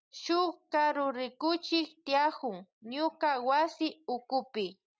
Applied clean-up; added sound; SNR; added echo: none; none; none; none.